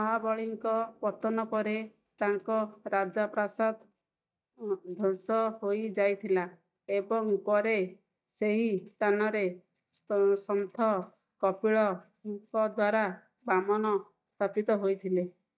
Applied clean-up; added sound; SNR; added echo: neural mask model DeepFilterNet 3.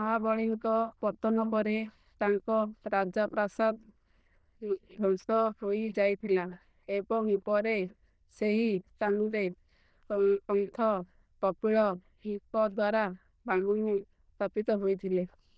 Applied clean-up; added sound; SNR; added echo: neural diffusion model UNIVERSE++.